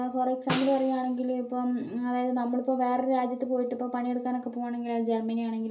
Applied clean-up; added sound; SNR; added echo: none; Snare drum; 9 dB; reverberation time 0.3 s.